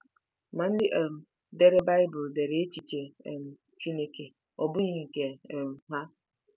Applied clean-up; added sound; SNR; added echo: none; none; none; none.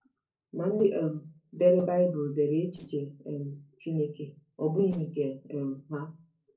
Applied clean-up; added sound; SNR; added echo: neural separator model SepFormer DNS4.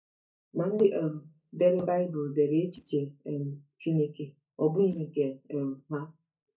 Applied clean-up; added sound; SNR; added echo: neural mask model DeepFilterNet 3.